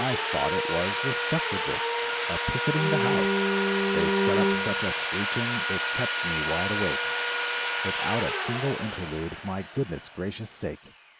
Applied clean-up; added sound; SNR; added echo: none; Sawing + Bowed string instrument; -4 dB; none.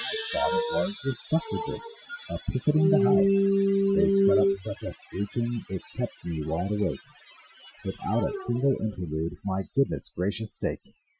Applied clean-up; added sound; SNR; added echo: classical method Wiener filter.